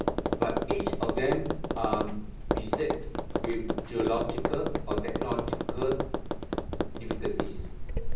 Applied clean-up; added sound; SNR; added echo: none; Tap; -4 dB; reverberation time 0.6 s.